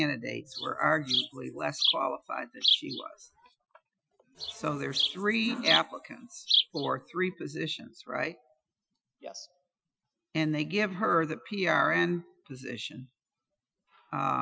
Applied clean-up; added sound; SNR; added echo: classical method Wiener filter.